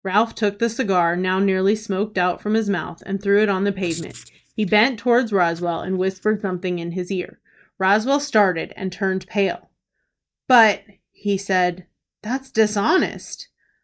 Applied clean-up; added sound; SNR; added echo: neural mask model DeepFilterNet 3.